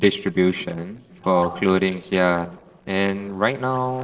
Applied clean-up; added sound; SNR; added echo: neural separator model SepFormer DNS4.